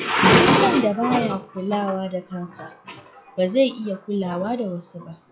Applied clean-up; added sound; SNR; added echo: classical method log-MMSE.